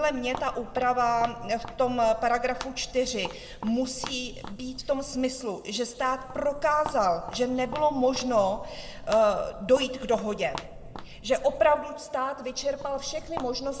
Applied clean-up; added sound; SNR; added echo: none; Walk, footsteps; 14 dB; reverberation time 1.1 s.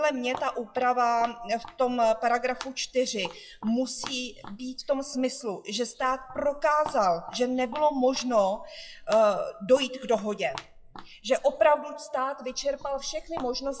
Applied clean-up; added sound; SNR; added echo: classical method WPE with log-MMSE.